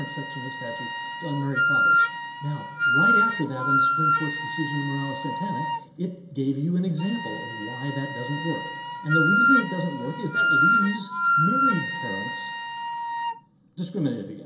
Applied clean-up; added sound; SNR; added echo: none; Wind instrument, woodwind instrument; -4 dB; reverberation time 0.7 s.